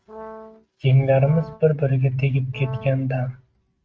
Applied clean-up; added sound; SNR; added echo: neural mask model RNNoise.